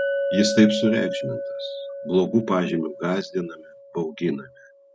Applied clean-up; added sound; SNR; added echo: none; Chink, clink; 6 dB; none.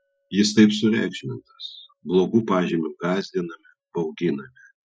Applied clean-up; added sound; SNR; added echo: classical method Wiener filter.